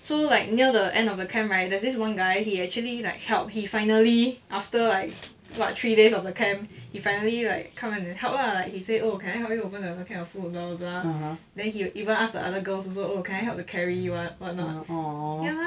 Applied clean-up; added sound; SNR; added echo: none; none; none; none.